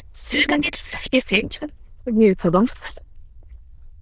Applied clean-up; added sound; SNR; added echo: neural diffusion model UNIVERSE++.